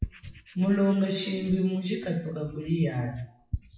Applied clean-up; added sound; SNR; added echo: classical method WPE with log-MMSE.